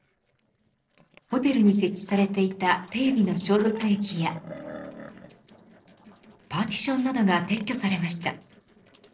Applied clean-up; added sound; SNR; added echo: neural separator model SepFormer DNS4.